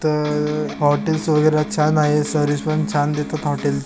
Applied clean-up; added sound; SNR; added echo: none; Electric guitar; 11 dB; none.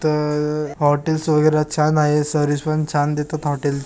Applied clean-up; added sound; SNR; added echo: none; none; none; none.